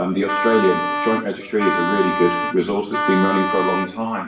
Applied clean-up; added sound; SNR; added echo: none; Wind instrument, woodwind instrument; 3 dB; reverberation time 0.5 s.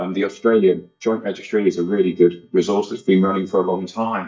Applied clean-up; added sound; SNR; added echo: neural mask model DeepFilterNet 3.